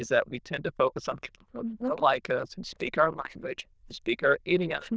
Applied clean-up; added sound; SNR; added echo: neural diffusion model UNIVERSE++.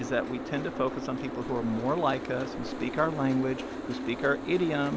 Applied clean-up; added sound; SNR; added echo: none; Boat, Water vehicle; 6 dB; none.